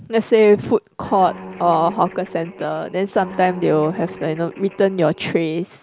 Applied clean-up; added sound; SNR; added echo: none; Guitar; 17 dB; none.